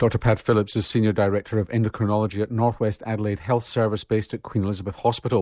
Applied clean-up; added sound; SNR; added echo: none; none; none; none.